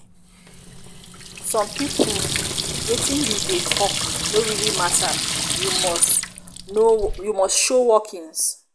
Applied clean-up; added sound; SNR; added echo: none; Sink (filling or washing) / Water tap, faucet; 2 dB; none.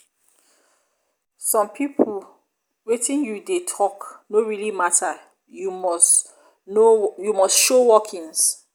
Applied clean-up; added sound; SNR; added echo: none; none; none; none.